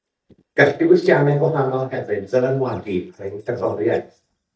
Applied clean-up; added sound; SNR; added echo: neural mask model DeepFilterNet 3.